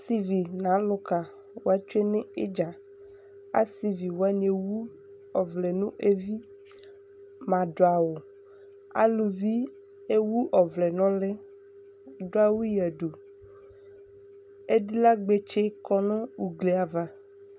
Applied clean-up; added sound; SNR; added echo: none; none; none; none.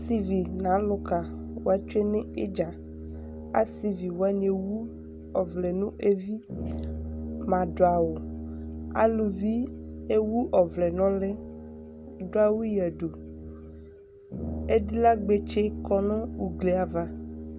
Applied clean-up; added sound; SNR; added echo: none; Brass instrument; 10 dB; none.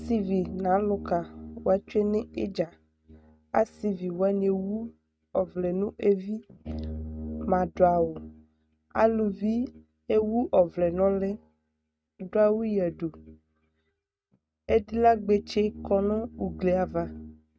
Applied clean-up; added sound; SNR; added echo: neural mask model RNNoise.